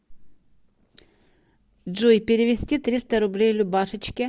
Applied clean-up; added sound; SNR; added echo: none; none; none; none.